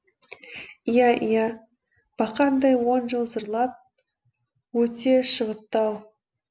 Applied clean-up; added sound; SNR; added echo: none; none; none; none.